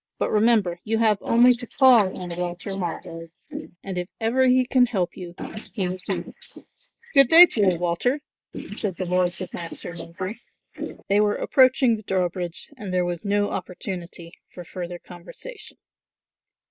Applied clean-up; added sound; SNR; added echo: neural mask model Resemble Enhance denoiser.